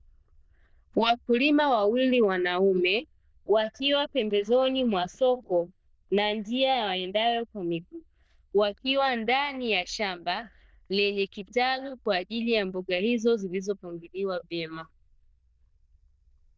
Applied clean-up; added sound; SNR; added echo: neural diffusion model UNIVERSE++.